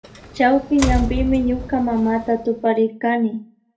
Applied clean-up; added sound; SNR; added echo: none; Door; 7 dB; reverberation time 0.3 s.